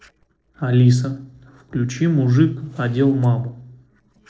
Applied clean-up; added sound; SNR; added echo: neural separator model SepFormer DNS4.